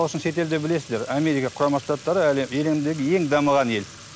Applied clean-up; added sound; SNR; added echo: none; Fill (with liquid) / Trickle, dribble / Sink (filling or washing); 19 dB; none.